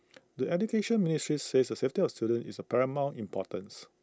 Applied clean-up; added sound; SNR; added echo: none; none; none; none.